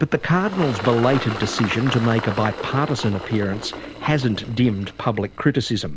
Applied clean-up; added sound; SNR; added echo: none; Engine; 10 dB; none.